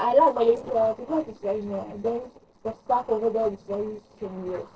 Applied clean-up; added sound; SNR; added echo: neural separator model SepFormer DNS4.